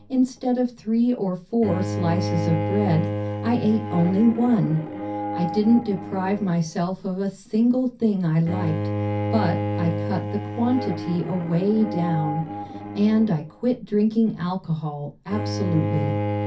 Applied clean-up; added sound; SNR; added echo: none; Bowed string instrument; 6 dB; reverberation time 0.3 s.